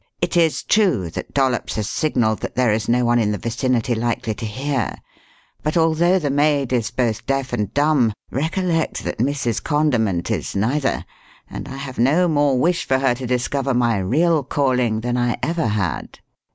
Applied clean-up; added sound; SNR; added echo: none; none; none; none.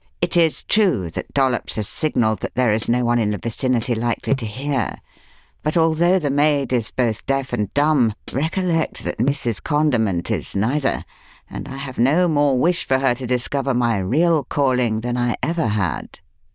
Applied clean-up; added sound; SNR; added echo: neural diffusion model UNIVERSE++.